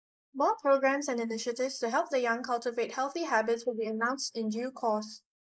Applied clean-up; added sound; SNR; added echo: neural mask model Resemble Enhance denoiser.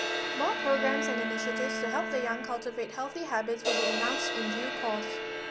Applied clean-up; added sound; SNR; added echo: none; Crash cymbal + Bowed string instrument; 0 dB; none.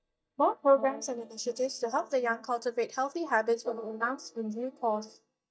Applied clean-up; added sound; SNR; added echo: neural mask model DeepFilterNet 3.